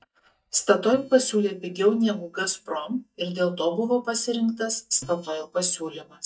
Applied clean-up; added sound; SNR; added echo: neural mask model DeepFilterNet 3.